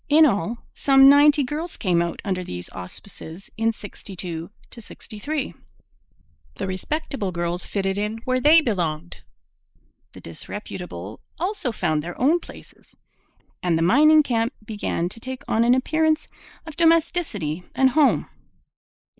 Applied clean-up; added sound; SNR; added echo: neural mask model Resemble Enhance denoiser.